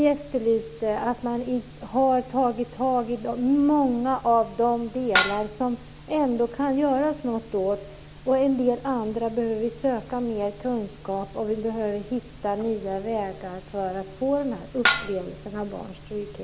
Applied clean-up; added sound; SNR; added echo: none; Dishes, pots, and pans; 1 dB; none.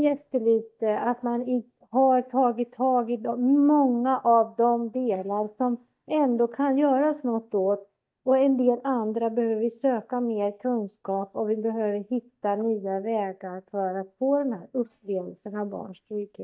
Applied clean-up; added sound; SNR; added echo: neural mask model DeepFilterNet 3.